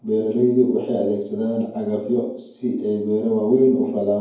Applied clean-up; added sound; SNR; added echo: none; none; none; reverberation time 0.9 s.